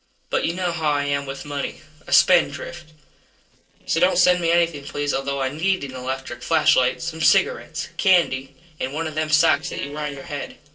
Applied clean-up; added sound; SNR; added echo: neural separator model SepFormer DNS4.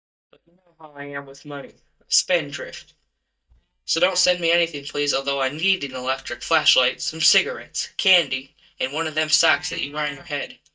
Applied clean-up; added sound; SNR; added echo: neural mask model DeepFilterNet 3.